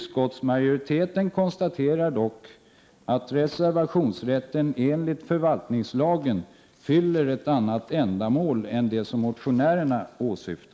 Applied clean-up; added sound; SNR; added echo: none; none; none; none.